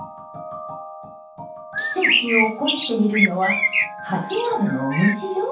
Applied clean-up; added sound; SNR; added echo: none; Bird; 0 dB; reverberation time 0.7 s.